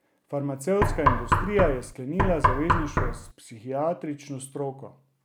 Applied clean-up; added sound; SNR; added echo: none; Knock; -5 dB; none.